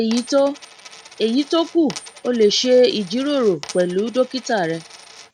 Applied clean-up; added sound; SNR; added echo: none; Coin (dropping); 20 dB; none.